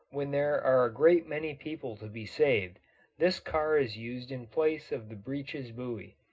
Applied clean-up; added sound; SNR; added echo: none; none; none; reverberation time 0.2 s.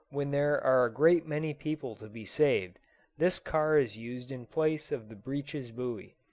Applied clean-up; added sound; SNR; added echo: none; none; none; none.